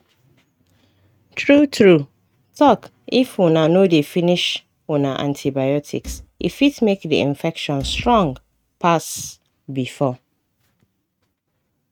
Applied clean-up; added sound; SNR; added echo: neural mask model RNNoise.